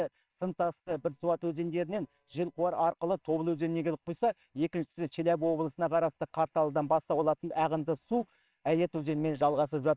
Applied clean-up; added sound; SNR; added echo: neural separator model SepFormer WHAMR!.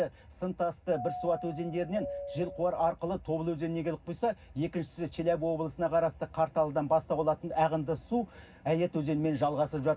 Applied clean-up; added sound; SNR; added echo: none; Doorbell; 10 dB; reverberation time 0.4 s.